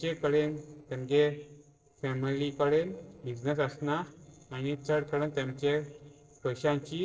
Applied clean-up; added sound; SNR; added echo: neural separator model SepFormer DNS4.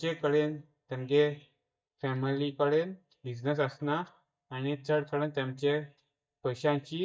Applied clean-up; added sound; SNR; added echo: neural mask model DeepFilterNet 3.